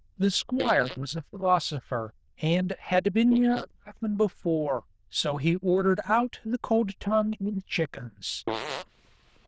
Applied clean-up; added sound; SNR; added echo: neural diffusion model UNIVERSE++.